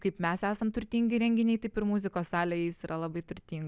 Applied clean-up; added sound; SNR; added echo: none; none; none; none.